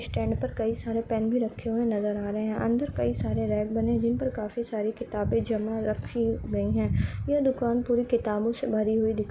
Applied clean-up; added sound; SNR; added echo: none; none; none; none.